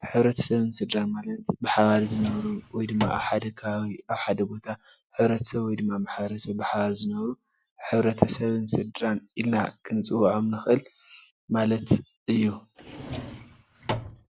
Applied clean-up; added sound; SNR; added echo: none; Drawer open or close; 10 dB; none.